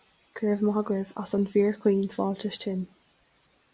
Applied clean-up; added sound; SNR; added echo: none; none; none; none.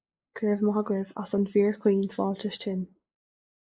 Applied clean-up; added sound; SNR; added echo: neural mask model Resemble Enhance denoiser.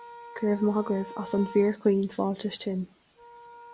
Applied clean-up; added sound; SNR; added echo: none; Wind instrument, woodwind instrument; 17 dB; none.